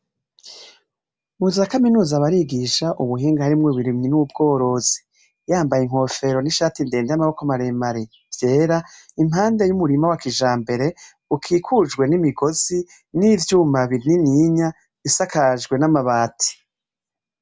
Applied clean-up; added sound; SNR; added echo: none; none; none; none.